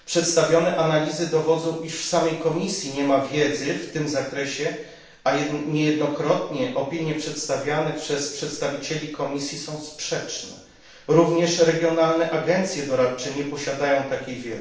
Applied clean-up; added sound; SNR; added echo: none; none; none; reverberation time 0.7 s.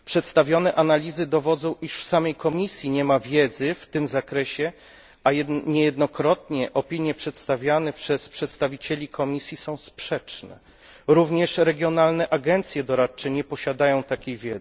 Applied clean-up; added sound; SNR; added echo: none; none; none; none.